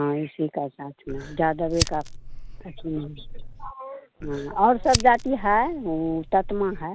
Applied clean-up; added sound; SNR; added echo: none; Fire; 7 dB; none.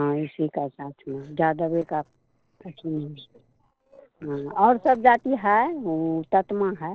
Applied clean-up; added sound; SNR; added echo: neural separator model SepFormer DNS4.